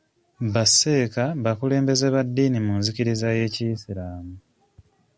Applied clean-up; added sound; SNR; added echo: none; none; none; none.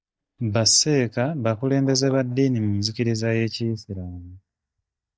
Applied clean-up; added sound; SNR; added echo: neural mask model DeepFilterNet 3.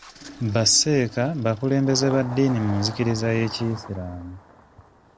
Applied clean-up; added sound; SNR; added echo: none; Engine starting; 16 dB; none.